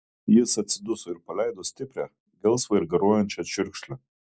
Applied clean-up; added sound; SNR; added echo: none; none; none; none.